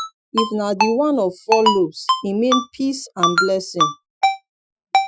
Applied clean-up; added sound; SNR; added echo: classical method Wiener filter.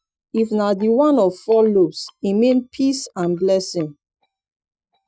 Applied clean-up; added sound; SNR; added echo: neural mask model DeepFilterNet 3.